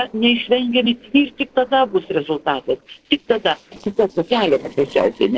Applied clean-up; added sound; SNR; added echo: neural separator model SepFormer DNS4.